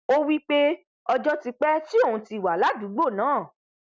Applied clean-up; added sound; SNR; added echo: none; none; none; none.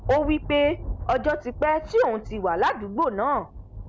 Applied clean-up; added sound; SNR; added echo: none; Thunder; 12 dB; none.